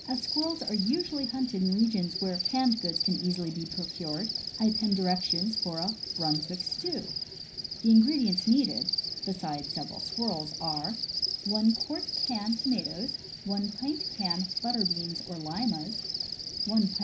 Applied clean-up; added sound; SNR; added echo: none; Cricket; 4 dB; reverberation time 0.5 s.